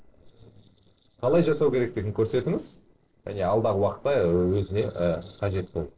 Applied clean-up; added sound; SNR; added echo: neural separator model SepFormer DNS4.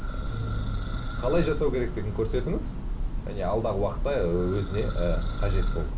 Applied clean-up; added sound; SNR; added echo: none; Church bell; 0 dB; reverberation time 0.3 s.